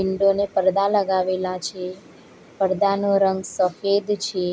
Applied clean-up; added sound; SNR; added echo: none; none; none; none.